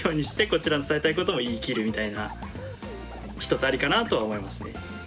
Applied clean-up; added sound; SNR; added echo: none; none; none; none.